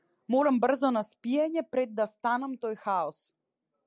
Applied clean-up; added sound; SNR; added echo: none; none; none; none.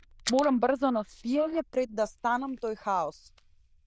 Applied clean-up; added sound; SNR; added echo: neural diffusion model UNIVERSE++.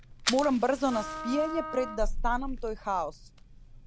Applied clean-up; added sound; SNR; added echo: none; Wind instrument, woodwind instrument + Fire; 5 dB; none.